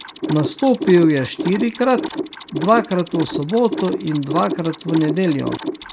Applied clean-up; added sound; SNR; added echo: none; Mechanisms; 8 dB; none.